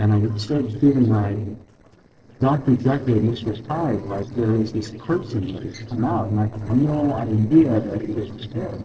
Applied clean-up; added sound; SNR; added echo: neural separator model SepFormer DNS4.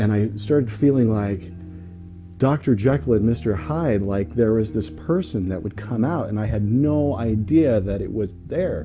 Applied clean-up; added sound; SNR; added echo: none; none; none; none.